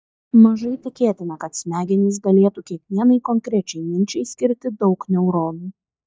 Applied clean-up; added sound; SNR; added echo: neural mask model DeepFilterNet 3.